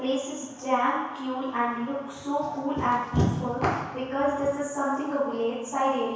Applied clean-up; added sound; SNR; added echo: none; none; none; reverberation time 1.1 s.